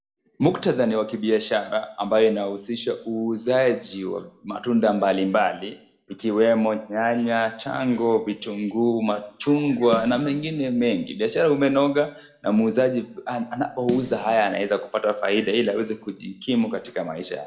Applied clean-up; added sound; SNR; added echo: none; Snare drum; 16 dB; reverberation time 0.5 s.